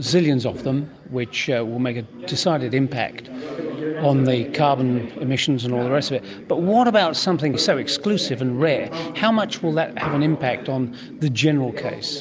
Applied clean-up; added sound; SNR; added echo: none; none; none; none.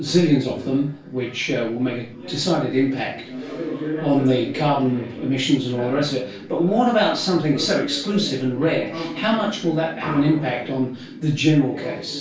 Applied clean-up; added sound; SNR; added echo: none; none; none; reverberation time 0.3 s.